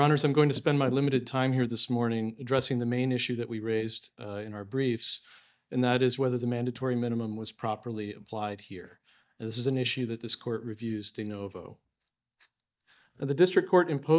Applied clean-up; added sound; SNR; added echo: neural mask model DeepFilterNet 3.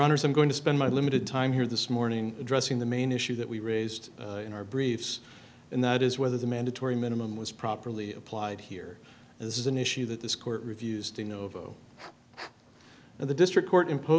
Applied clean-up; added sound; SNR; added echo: none; none; none; none.